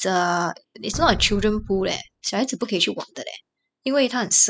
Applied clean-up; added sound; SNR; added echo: classical method spectral subtraction.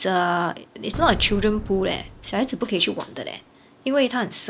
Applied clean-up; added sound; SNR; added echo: none; Boom; 11 dB; none.